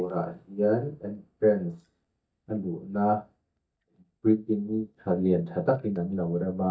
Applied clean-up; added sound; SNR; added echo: neural mask model DeepFilterNet 3.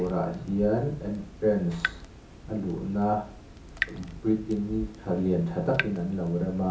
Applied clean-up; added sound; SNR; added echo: none; Drip / Water tap, faucet; 10 dB; reverberation time 0.7 s.